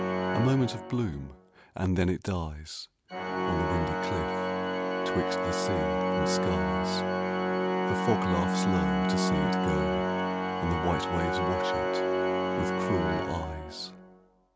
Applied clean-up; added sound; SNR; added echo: none; Organ; -3 dB; none.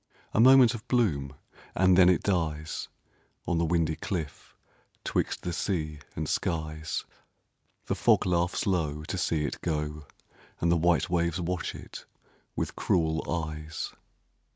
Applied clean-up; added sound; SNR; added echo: none; none; none; none.